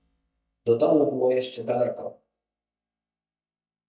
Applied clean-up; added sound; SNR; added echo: neural mask model DeepFilterNet 3.